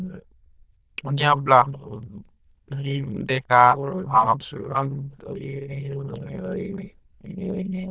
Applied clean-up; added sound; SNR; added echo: neural diffusion model UNIVERSE++.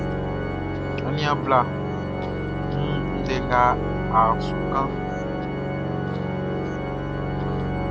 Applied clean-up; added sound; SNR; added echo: none; Organ; -2 dB; none.